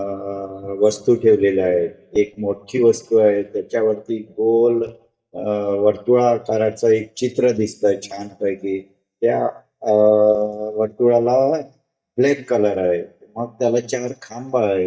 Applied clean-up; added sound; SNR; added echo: neural mask model DeepFilterNet 3.